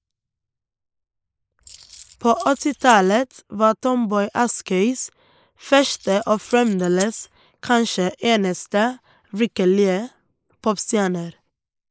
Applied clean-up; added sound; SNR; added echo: neural mask model Resemble Enhance denoiser.